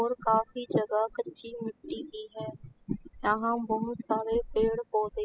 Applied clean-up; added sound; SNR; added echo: classical method spectral subtraction.